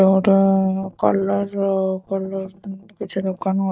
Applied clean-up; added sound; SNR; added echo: neural mask model DeepFilterNet 3.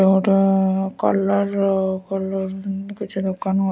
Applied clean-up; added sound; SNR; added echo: none; none; none; none.